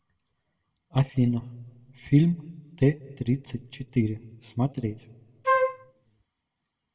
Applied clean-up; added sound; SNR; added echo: none; Wind instrument, woodwind instrument; -2 dB; reverberation time 0.3 s.